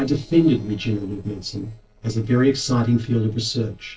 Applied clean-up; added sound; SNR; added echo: neural separator model SepFormer DNS4.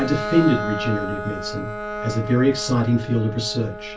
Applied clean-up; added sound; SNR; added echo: none; Bowed string instrument; 8 dB; reverberation time 0.2 s.